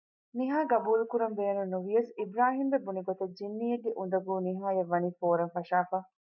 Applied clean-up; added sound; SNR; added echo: neural mask model DeepFilterNet 3.